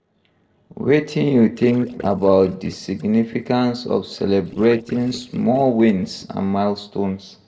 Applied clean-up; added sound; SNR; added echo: neural separator model SepFormer DNS4.